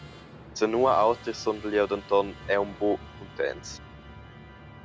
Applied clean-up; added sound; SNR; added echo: none; Musical instrument; 16 dB; none.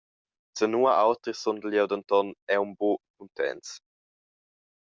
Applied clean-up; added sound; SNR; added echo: none; none; none; none.